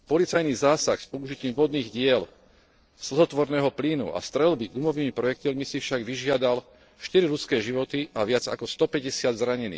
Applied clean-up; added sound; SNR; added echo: neural separator model SepFormer DNS4.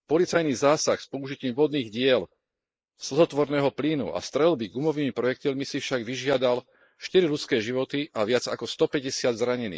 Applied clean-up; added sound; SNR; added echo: neural mask model Resemble Enhance denoiser.